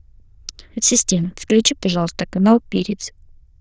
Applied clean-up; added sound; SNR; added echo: neural diffusion model UNIVERSE++.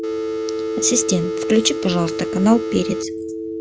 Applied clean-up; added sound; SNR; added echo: none; Telephone + Telephone; 3 dB; none.